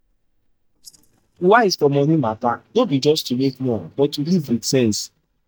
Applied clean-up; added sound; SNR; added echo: neural mask model DeepFilterNet 3.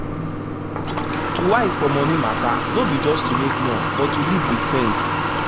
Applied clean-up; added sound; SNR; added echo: none; Water tap, faucet / Water; -1 dB; none.